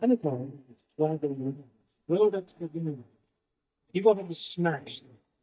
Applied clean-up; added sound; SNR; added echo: neural mask model DeepFilterNet 3.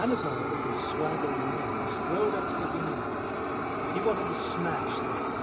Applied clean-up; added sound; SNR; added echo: none; Fire; -3 dB; none.